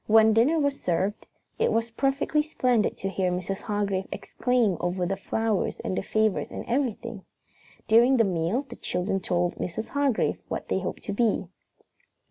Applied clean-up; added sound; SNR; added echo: none; none; none; none.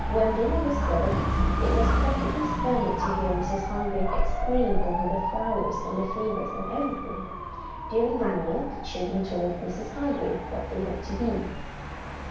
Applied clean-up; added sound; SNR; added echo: none; Motorcycle / Dog; -1 dB; reverberation time 0.7 s.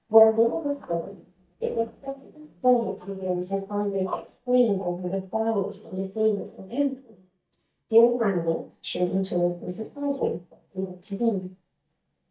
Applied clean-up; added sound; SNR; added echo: neural mask model DeepFilterNet 3.